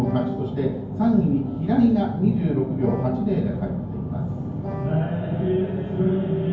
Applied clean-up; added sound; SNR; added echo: none; Wind instrument, woodwind instrument; 13 dB; reverberation time 0.9 s.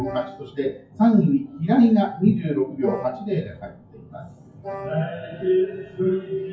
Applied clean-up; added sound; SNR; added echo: classical method WPE with log-MMSE.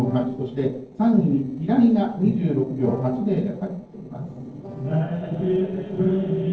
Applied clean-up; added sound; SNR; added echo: neural separator model SepFormer DNS4.